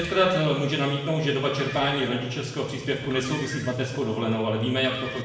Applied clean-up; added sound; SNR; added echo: none; Car; 16 dB; reverberation time 1.2 s.